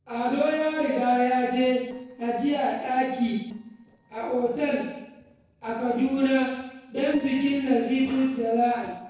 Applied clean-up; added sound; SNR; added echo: neural separator model SepFormer DNS4.